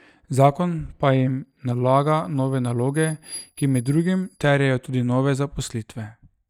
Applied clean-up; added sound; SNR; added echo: neural mask model DeepFilterNet 3.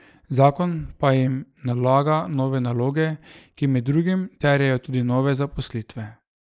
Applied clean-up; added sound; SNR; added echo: neural mask model Resemble Enhance denoiser.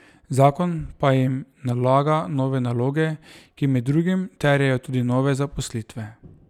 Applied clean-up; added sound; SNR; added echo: none; none; none; none.